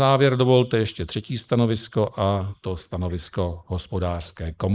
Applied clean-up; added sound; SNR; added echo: neural mask model Resemble Enhance denoiser.